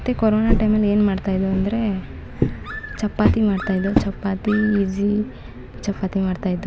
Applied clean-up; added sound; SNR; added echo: none; Walk, footsteps; 4 dB; none.